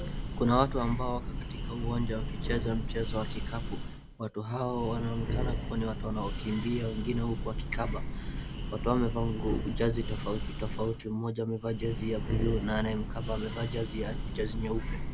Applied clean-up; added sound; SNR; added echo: none; Breathing; 1 dB; none.